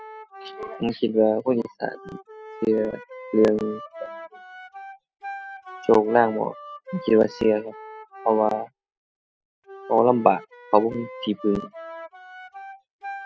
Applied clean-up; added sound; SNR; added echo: classical method spectral subtraction.